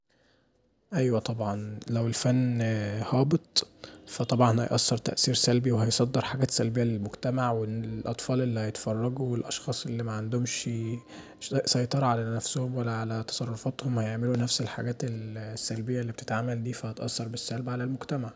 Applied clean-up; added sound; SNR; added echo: none; none; none; none.